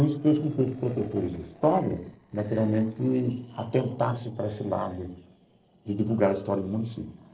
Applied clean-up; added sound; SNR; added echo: neural separator model SepFormer DNS4.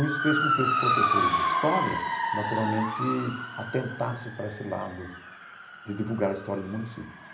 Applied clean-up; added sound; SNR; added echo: none; Motor vehicle (road) / Siren; -1 dB; reverberation time 0.5 s.